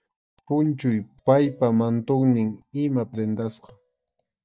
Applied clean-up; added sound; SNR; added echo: neural mask model DeepFilterNet 3.